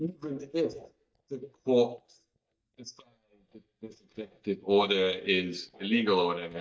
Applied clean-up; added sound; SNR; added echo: neural mask model DeepFilterNet 3.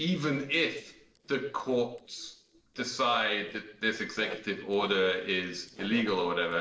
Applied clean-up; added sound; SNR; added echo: neural separator model SepFormer DNS4.